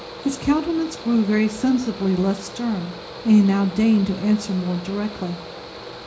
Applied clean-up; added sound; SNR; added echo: none; Mechanical fan; 15 dB; reverberation time 0.4 s.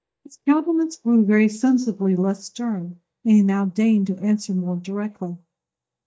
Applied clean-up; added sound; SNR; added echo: neural mask model DeepFilterNet 3.